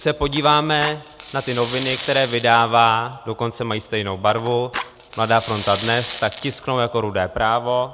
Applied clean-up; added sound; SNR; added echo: none; Fire; 14 dB; none.